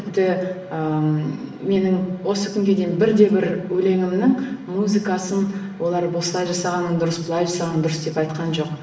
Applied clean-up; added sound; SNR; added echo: none; none; none; reverberation time 0.8 s.